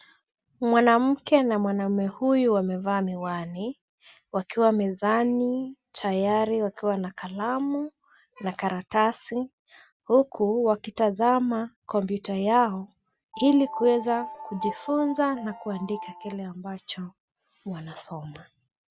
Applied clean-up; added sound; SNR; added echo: none; Piano; 11 dB; none.